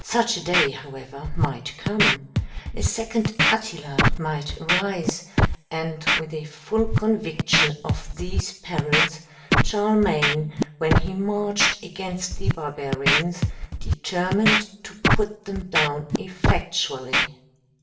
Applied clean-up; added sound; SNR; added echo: none; Scratching (performance technique); -2 dB; reverberation time 0.7 s.